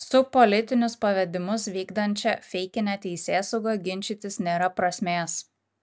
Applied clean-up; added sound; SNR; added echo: none; none; none; none.